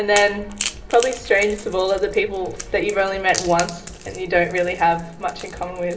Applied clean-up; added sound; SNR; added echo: none; Crack / Crackle; 13 dB; reverberation time 1.2 s.